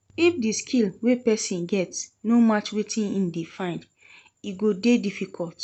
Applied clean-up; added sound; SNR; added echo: none; none; none; none.